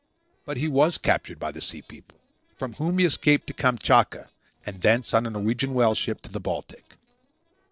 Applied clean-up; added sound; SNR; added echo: neural separator model SepFormer DNS4.